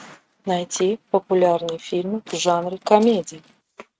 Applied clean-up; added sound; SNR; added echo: neural mask model RNNoise.